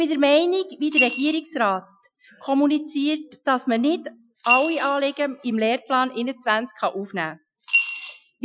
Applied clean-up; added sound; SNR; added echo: classical method Wiener filter.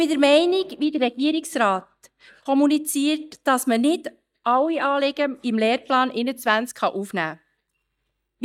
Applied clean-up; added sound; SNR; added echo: neural mask model DeepFilterNet 3.